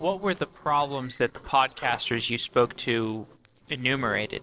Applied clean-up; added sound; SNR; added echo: neural separator model SepFormer DNS4.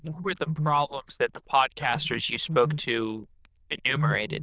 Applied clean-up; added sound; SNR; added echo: neural diffusion model UNIVERSE++.